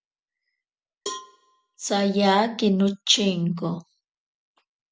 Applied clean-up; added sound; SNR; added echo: none; Cowbell; 16 dB; none.